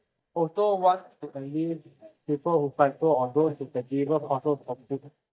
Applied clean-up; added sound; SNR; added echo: neural mask model DeepFilterNet 3.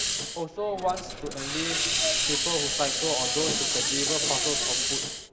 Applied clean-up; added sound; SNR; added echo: none; Hiss; -5 dB; reverberation time 1.9 s.